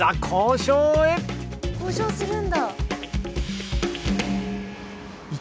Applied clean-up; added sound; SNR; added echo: none; none; none; none.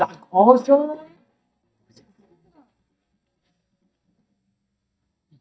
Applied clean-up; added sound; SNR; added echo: neural mask model DeepFilterNet 3.